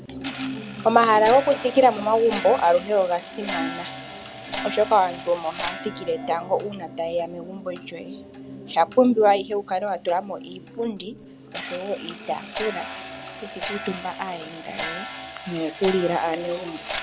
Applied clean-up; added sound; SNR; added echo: none; Clock; 13 dB; none.